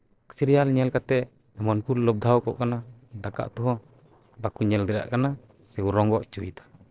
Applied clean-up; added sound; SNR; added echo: neural separator model SepFormer DNS4.